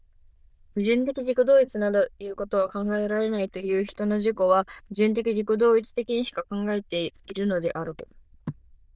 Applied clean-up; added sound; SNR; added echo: neural diffusion model UNIVERSE++.